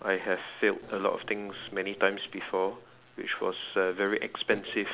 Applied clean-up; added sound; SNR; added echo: none; none; none; none.